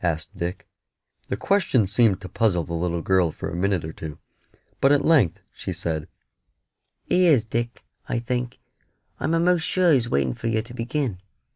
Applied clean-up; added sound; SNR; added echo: none; none; none; none.